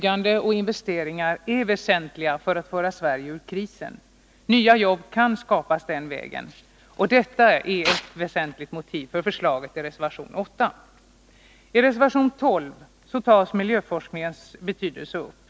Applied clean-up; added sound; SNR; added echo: none; none; none; none.